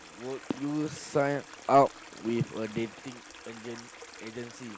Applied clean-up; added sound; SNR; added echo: none; Stream; 17 dB; none.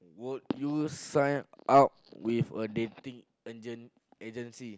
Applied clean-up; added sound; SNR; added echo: none; none; none; none.